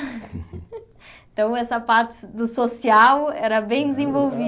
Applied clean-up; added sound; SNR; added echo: none; none; none; none.